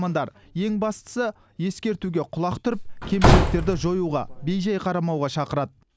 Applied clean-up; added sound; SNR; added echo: none; Slam / Wood; -4 dB; none.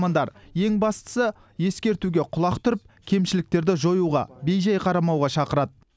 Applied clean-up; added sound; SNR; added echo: none; none; none; none.